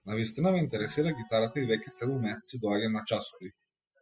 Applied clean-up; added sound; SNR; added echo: classical method spectral subtraction.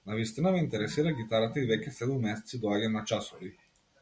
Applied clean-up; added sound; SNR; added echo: none; none; none; none.